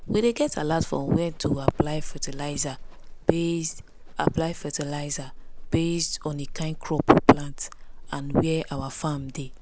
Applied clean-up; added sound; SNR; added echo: none; Livestock, farm animals, working animals; 11 dB; none.